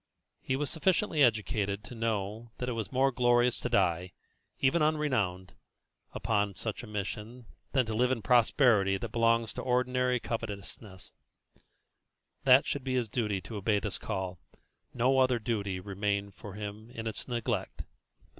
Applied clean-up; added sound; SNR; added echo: none; none; none; none.